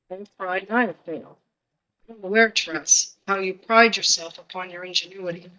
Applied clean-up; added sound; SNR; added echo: neural mask model DeepFilterNet 3.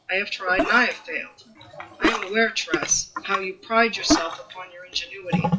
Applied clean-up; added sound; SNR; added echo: classical method WPE with log-MMSE.